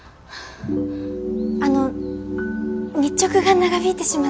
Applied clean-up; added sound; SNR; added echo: none; none; none; none.